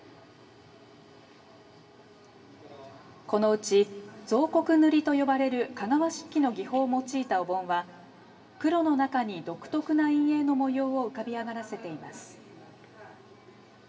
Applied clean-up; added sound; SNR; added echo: none; none; none; reverberation time 1.4 s.